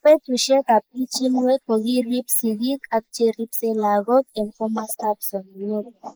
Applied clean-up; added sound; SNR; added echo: neural mask model Resemble Enhance denoiser.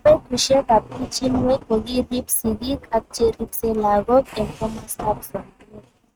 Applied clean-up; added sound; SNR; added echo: neural mask model RNNoise.